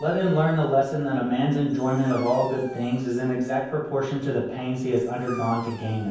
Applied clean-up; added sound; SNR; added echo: none; Dog; 19 dB; reverberation time 0.9 s.